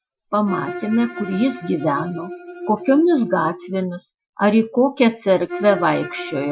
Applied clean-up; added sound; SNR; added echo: classical method Wiener filter.